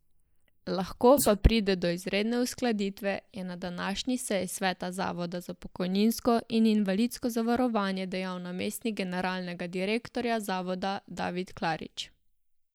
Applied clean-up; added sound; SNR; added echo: neural mask model Resemble Enhance denoiser.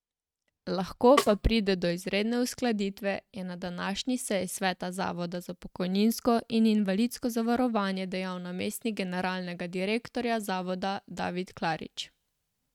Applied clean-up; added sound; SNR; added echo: neural mask model RNNoise.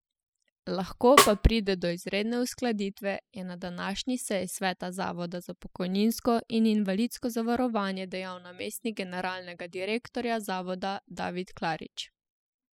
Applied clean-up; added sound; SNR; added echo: classical method spectral subtraction.